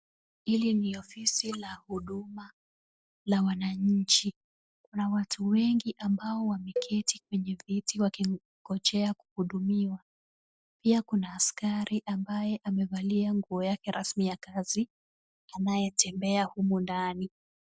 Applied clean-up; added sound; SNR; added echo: neural separator model SepFormer DNS4.